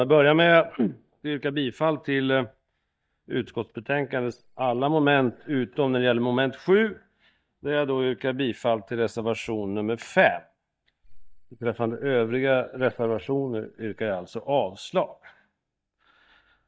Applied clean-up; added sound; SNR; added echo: neural mask model DeepFilterNet 3.